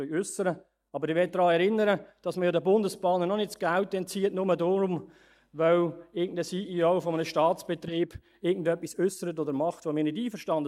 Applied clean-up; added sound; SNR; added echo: neural mask model DeepFilterNet 3.